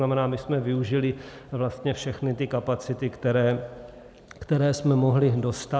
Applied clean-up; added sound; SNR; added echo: none; none; none; none.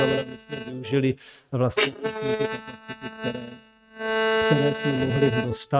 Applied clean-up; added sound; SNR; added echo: neural mask model RNNoise.